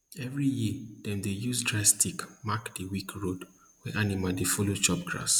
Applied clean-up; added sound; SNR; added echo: none; none; none; none.